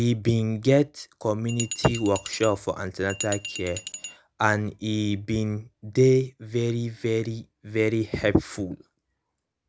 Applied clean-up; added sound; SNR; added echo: none; Glass; 10 dB; none.